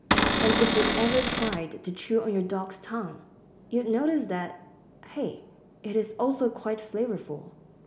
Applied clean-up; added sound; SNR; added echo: none; Cupboard open or close / Door; -5 dB; none.